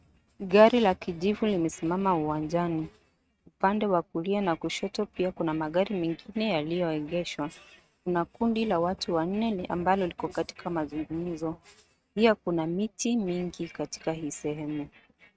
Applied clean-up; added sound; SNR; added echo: neural mask model RNNoise.